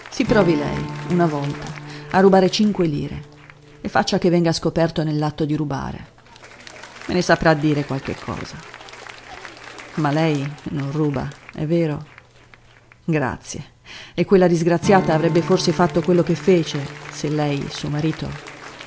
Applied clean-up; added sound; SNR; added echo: none; Strum + Applause; 14 dB; none.